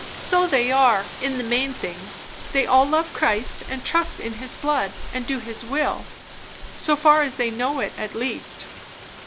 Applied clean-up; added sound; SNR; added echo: none; Rain; 11 dB; none.